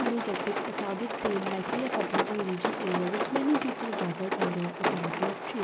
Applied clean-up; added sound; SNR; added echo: none; Rain; -1 dB; none.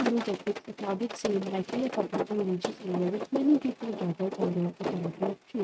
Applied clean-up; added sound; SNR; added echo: neural mask model RNNoise.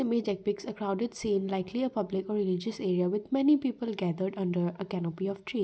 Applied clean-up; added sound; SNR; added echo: none; none; none; none.